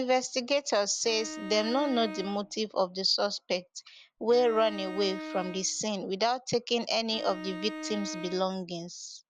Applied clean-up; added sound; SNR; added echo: none; Bowed string instrument; 11 dB; none.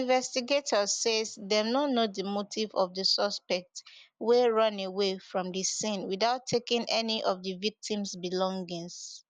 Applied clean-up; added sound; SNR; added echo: none; none; none; none.